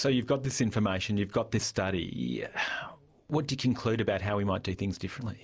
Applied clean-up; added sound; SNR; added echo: none; none; none; none.